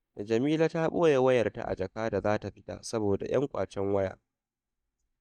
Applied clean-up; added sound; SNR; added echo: neural mask model DeepFilterNet 3.